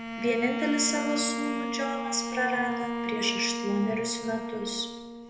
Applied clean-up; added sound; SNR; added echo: none; Bowed string instrument; 3 dB; reverberation time 0.8 s.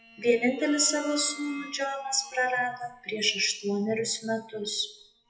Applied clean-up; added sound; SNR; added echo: classical method WPE with log-MMSE.